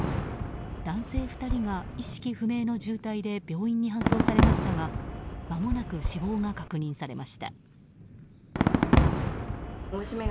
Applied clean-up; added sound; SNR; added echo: none; Fireworks; -3 dB; none.